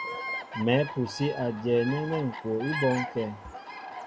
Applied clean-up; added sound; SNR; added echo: none; Bird vocalization, bird call, bird song; 8 dB; none.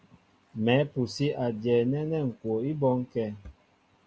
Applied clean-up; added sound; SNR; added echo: none; none; none; none.